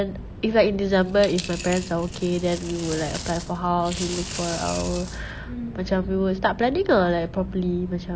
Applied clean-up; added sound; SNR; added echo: none; Coin (dropping); 15 dB; none.